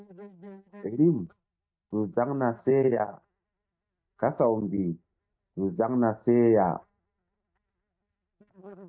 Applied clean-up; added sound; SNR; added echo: neural mask model DeepFilterNet 3.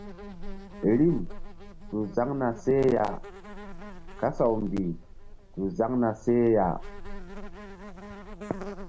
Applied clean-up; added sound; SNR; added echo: none; Insect; 10 dB; none.